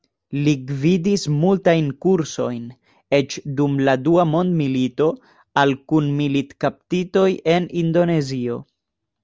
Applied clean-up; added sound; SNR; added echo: none; none; none; none.